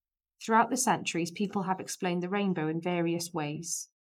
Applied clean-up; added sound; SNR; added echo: neural mask model Resemble Enhance denoiser.